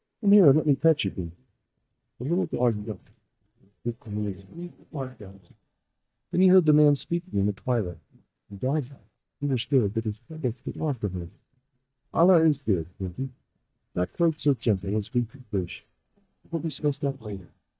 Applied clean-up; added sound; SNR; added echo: neural mask model DeepFilterNet 3.